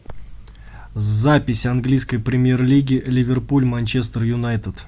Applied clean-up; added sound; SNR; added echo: none; none; none; none.